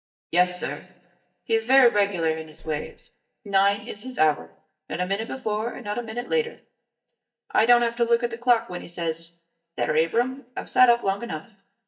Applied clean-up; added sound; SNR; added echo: neural mask model DeepFilterNet 3.